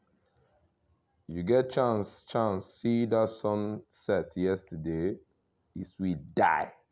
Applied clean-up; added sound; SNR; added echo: none; none; none; none.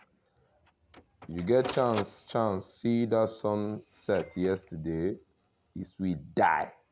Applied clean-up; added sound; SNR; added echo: none; Printer; 18 dB; none.